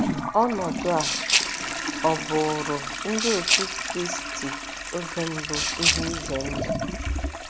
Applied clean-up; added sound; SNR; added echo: none; Rattle (instrument) + Toilet flush; -2 dB; none.